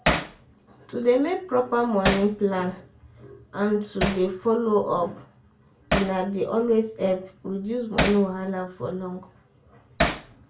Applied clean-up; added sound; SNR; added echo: none; Hammer; 6 dB; reverberation time 0.3 s.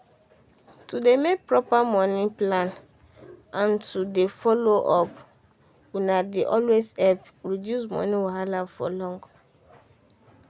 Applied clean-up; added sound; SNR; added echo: none; none; none; none.